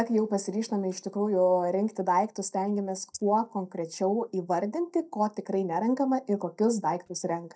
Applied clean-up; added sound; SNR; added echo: neural mask model DeepFilterNet 3.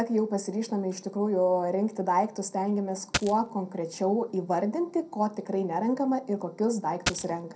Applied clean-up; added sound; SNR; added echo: none; Coin (dropping); 4 dB; reverberation time 0.2 s.